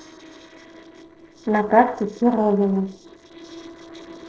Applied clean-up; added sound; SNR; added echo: neural separator model SepFormer DNS4.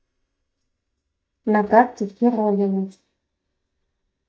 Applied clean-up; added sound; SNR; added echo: neural mask model DeepFilterNet 3.